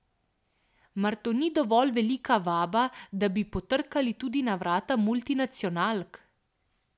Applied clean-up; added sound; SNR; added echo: none; none; none; none.